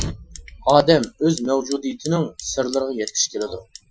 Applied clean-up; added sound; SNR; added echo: classical method Wiener filter.